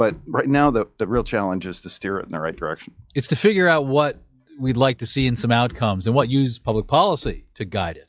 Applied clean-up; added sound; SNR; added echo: classical method log-MMSE.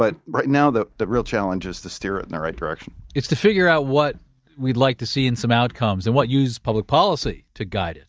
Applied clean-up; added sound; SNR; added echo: neural mask model DeepFilterNet 3.